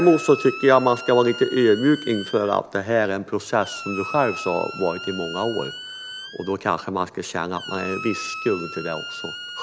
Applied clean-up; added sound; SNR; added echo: none; Squeak; 12 dB; none.